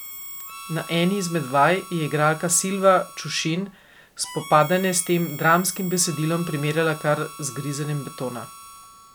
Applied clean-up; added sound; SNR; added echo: none; Harmonica; 16 dB; none.